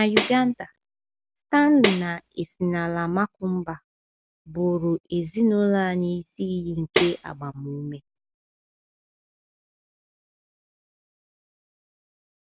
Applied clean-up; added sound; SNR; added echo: none; Tambourine; -3 dB; none.